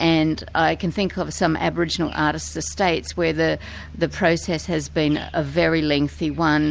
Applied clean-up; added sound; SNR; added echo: none; none; none; none.